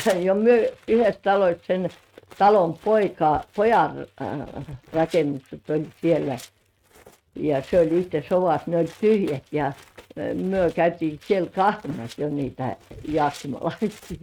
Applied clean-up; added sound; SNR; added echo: neural mask model RNNoise.